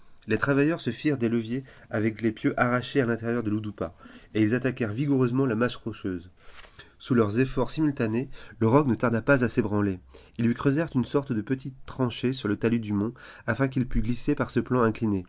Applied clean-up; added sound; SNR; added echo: none; none; none; none.